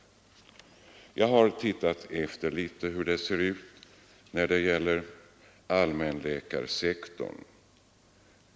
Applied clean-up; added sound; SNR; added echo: none; none; none; none.